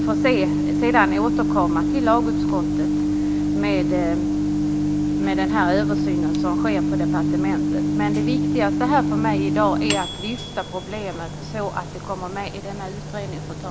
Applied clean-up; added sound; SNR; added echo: none; Microwave oven; -4 dB; none.